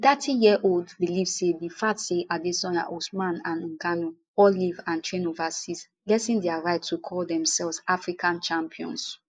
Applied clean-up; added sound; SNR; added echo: neural mask model Resemble Enhance denoiser.